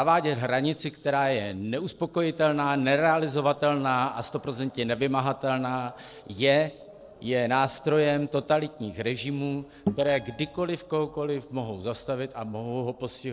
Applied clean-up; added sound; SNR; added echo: neural separator model SepFormer DNS4.